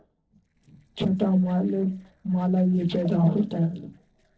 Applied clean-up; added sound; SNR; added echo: neural separator model SepFormer DNS4.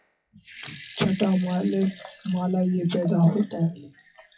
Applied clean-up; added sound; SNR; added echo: classical method WPE with log-MMSE.